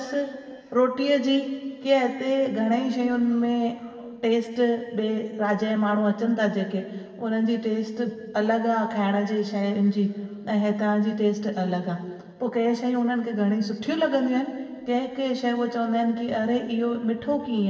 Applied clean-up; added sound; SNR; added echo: none; none; none; reverberation time 2.5 s.